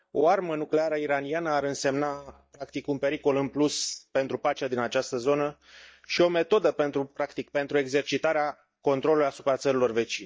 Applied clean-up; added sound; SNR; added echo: neural mask model DeepFilterNet 3.